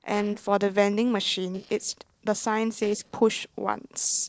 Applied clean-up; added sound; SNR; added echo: neural separator model SepFormer DNS4.